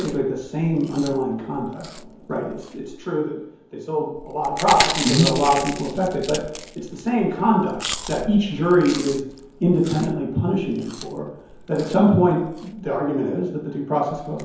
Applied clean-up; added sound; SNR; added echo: none; Chewing, mastication; 12 dB; reverberation time 0.9 s.